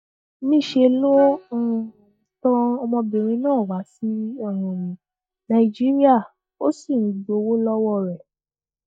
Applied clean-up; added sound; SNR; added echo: neural mask model DeepFilterNet 3.